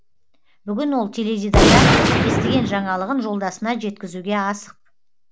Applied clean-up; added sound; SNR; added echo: none; Gunshot, gunfire; -3 dB; none.